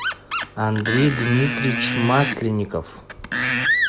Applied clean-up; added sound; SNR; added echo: none; Screech; 2 dB; none.